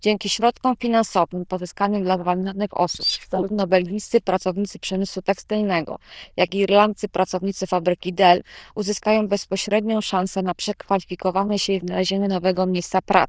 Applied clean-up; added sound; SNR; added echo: neural diffusion model UNIVERSE++.